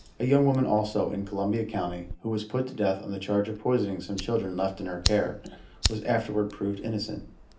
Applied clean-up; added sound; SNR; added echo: none; Fire; 10 dB; reverberation time 0.3 s.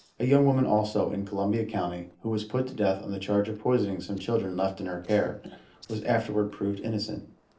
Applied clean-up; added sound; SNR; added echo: neural separator model SepFormer DNS4.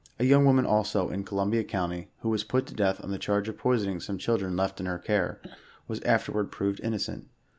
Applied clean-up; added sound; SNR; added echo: none; none; none; none.